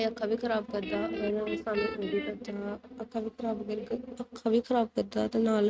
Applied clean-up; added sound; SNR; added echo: neural mask model RNNoise.